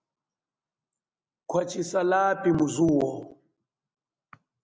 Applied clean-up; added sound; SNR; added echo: none; none; none; none.